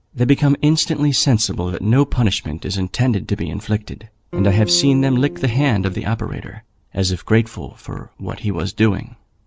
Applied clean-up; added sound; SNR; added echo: none; Electric guitar / Strum; 10 dB; none.